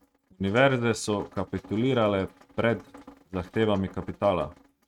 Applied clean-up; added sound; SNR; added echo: neural mask model RNNoise.